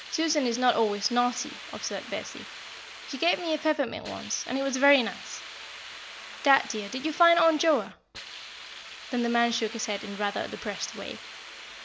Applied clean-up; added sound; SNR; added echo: none; Hiss; 14 dB; none.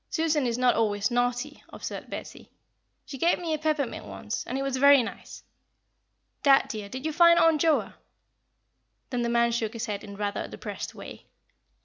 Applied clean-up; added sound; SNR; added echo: none; none; none; none.